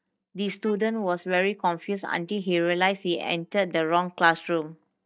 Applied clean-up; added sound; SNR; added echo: neural mask model DeepFilterNet 3.